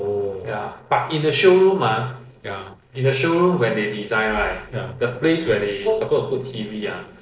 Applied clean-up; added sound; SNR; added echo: neural separator model SepFormer DNS4.